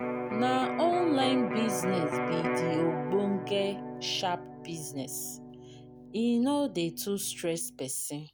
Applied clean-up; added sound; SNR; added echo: none; Electric guitar; 4 dB; none.